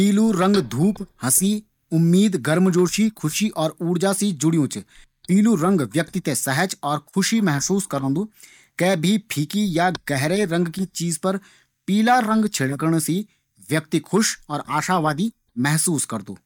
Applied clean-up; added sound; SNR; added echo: neural mask model DeepFilterNet 3.